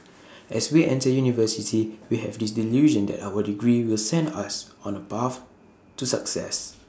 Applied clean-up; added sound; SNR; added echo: none; none; none; none.